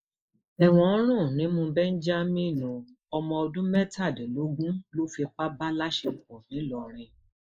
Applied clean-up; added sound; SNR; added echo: neural mask model Resemble Enhance denoiser.